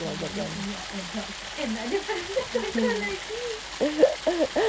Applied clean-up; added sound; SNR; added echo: none; Stream; 9 dB; none.